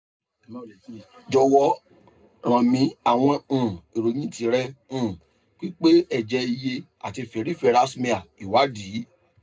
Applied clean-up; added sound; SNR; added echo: none; none; none; reverberation time 0.2 s.